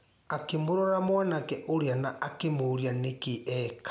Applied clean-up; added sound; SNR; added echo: none; none; none; none.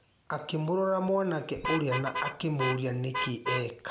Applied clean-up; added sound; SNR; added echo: none; Vehicle horn, car horn, honking; 7 dB; none.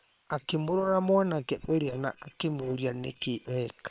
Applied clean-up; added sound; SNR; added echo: neural separator model SepFormer WHAM!.